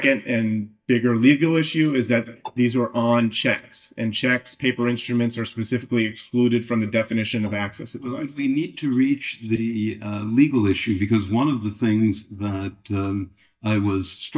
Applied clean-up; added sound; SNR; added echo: neural mask model DeepFilterNet 3.